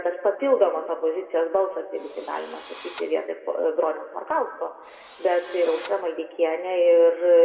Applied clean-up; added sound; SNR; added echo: none; Drill; 16 dB; reverberation time 1.3 s.